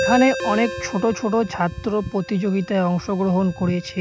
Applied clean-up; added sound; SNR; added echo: none; Ringtone; 10 dB; none.